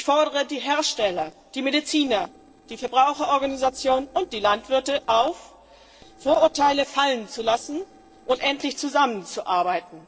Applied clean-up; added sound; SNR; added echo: neural separator model SepFormer DNS4.